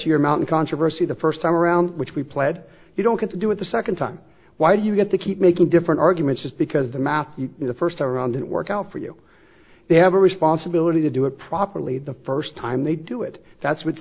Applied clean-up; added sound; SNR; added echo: none; none; none; none.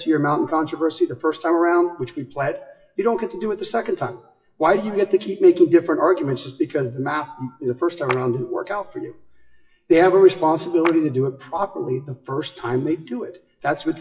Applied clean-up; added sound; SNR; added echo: classical method WPE with log-MMSE.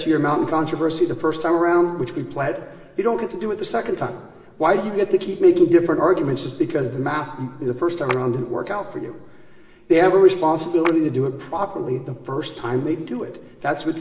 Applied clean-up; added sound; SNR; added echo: none; Clapping; 15 dB; reverberation time 2.7 s.